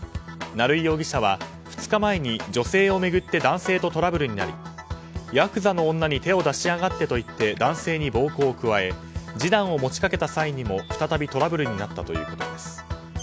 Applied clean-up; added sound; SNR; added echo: none; none; none; none.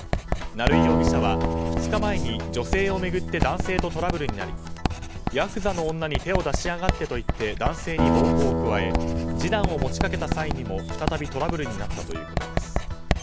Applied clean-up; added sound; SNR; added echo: none; Acoustic guitar + Writing; -3 dB; none.